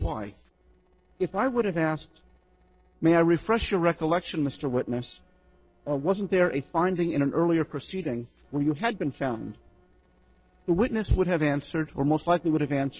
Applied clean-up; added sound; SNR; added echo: neural separator model SepFormer DNS4.